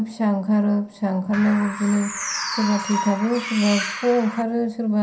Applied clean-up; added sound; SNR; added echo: none; Bird; 7 dB; reverberation time 0.3 s.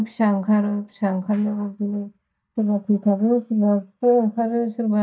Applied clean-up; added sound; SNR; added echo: neural mask model DeepFilterNet 3.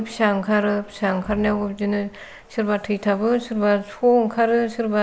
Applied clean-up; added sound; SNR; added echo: none; none; none; none.